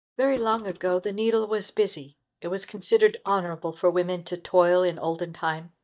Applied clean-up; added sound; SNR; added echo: neural mask model DeepFilterNet 3.